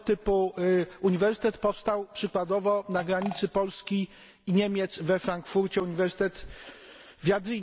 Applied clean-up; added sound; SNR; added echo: none; Fart; 15 dB; none.